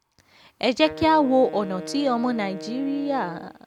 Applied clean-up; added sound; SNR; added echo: none; Wind instrument, woodwind instrument; 13 dB; none.